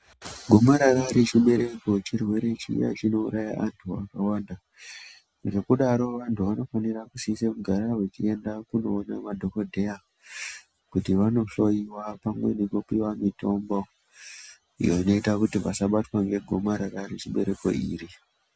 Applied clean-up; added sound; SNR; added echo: none; none; none; none.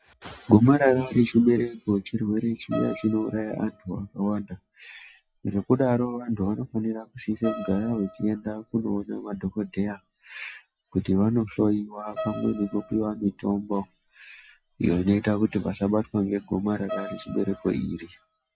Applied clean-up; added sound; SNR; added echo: classical method log-MMSE.